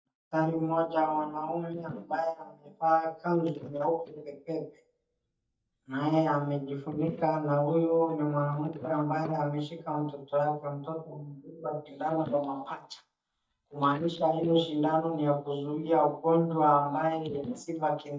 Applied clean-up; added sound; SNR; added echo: neural mask model DeepFilterNet 3.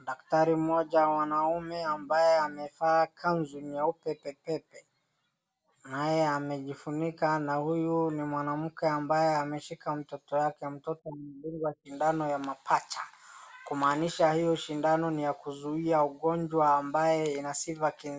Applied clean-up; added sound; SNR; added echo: none; none; none; none.